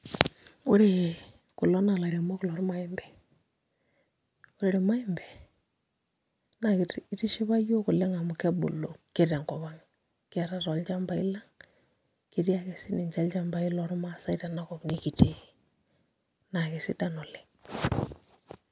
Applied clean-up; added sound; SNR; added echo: none; none; none; none.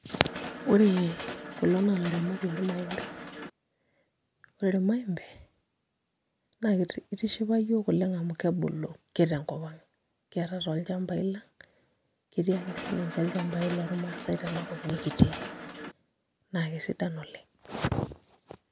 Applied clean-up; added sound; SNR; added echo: none; Mechanisms; 9 dB; none.